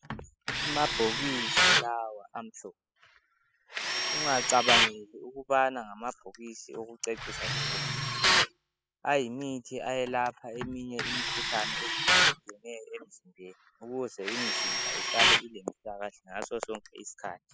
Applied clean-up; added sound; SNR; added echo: classical method spectral subtraction.